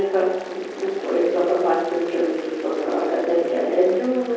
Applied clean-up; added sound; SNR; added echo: none; Applause; 18 dB; reverberation time 1.3 s.